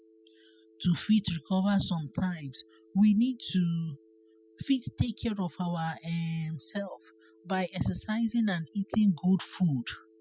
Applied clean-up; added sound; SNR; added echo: classical method spectral subtraction.